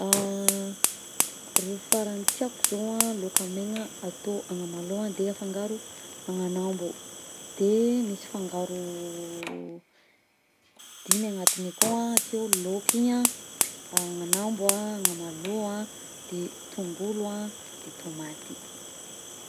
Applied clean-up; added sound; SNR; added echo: none; Fire; 1 dB; none.